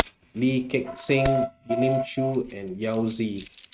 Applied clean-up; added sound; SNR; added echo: neural mask model RNNoise.